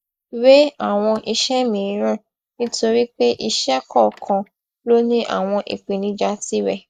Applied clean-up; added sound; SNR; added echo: neural mask model Resemble Enhance denoiser.